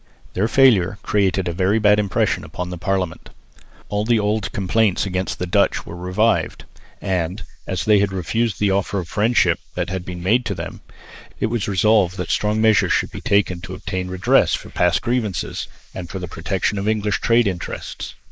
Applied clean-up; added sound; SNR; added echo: neural mask model Resemble Enhance denoiser.